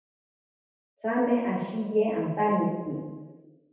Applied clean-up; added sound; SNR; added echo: none; none; none; reverberation time 1.2 s.